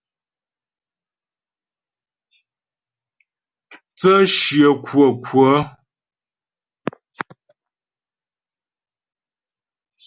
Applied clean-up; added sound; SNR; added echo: none; none; none; none.